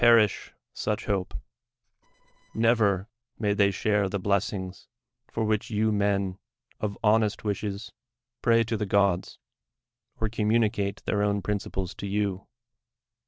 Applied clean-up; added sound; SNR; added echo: neural separator model SepFormer DNS4.